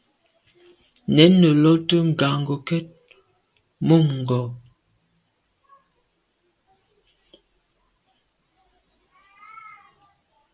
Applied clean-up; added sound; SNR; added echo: none; none; none; none.